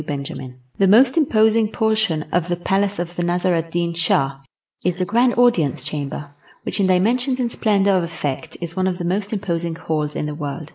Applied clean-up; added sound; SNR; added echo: neural mask model Resemble Enhance denoiser.